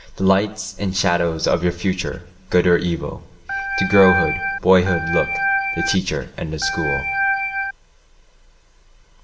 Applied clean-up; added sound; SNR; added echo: none; Organ; 1 dB; reverberation time 0.7 s.